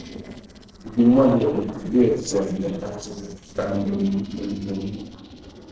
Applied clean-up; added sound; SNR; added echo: neural separator model SepFormer DNS4.